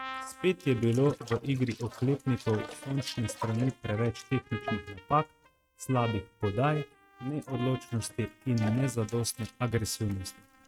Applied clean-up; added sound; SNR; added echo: neural mask model RNNoise.